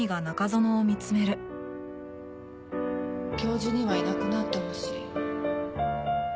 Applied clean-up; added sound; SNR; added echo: none; none; none; none.